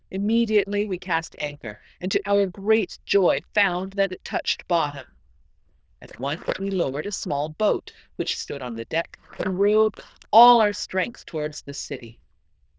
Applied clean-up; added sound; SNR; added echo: neural diffusion model UNIVERSE++.